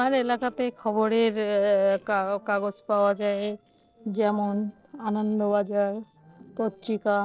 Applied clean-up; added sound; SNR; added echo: neural separator model SepFormer DNS4.